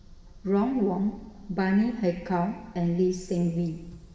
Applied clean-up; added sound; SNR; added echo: none; none; none; reverberation time 1.6 s.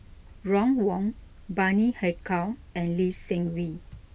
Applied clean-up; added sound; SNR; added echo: none; none; none; none.